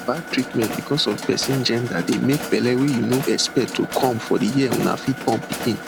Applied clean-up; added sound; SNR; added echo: none; Mechanisms; 10 dB; none.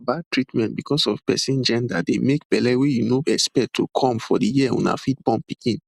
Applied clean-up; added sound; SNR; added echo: none; none; none; none.